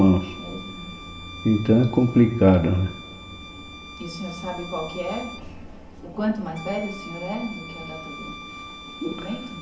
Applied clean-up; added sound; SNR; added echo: none; Bowed string instrument; 16 dB; reverberation time 1.8 s.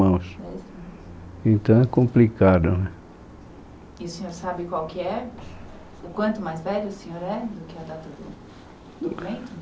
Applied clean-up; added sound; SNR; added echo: none; none; none; none.